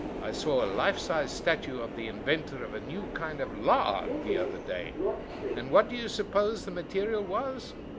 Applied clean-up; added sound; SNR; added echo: none; Subway, metro, underground; 6 dB; none.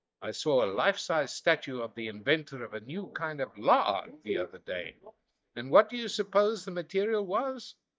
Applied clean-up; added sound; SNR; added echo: neural mask model DeepFilterNet 3.